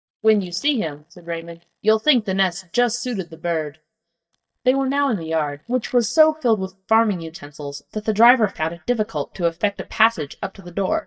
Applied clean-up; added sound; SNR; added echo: neural mask model DeepFilterNet 3.